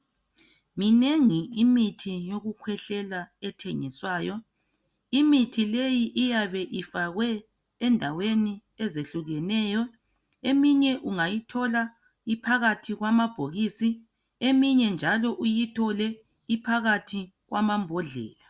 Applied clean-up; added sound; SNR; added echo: none; none; none; none.